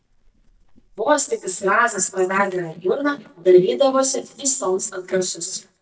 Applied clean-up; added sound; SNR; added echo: neural mask model DeepFilterNet 3.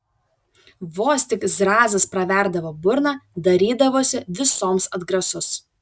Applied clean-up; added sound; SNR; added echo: none; none; none; none.